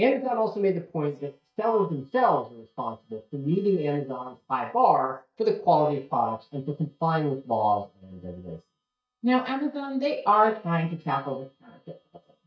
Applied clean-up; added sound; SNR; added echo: neural mask model DeepFilterNet 3.